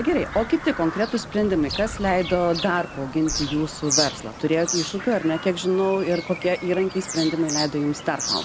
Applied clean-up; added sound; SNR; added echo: none; Bird vocalization, bird call, bird song; 8 dB; none.